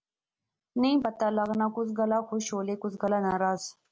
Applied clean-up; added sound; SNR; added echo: none; none; none; none.